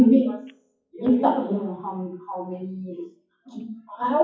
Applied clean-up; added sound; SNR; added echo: classical method WPE with log-MMSE.